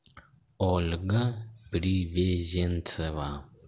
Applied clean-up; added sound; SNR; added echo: none; none; none; none.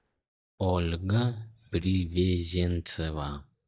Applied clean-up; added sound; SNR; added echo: neural mask model DeepFilterNet 3.